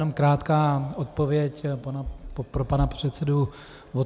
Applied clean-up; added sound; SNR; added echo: none; none; none; none.